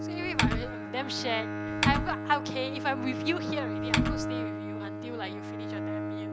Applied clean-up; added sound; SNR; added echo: none; Typing + Bowed string instrument; -3 dB; none.